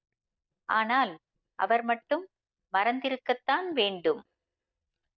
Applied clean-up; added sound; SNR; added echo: neural mask model DeepFilterNet 3.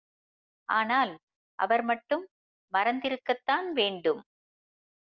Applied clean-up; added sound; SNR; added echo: none; none; none; none.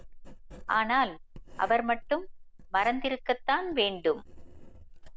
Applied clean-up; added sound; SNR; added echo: none; Writing; 13 dB; none.